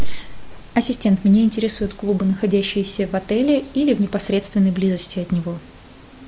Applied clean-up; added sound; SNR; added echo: none; none; none; none.